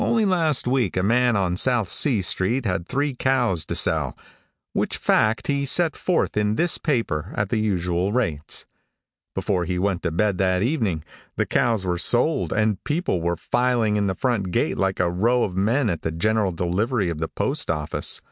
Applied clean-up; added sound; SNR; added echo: none; none; none; none.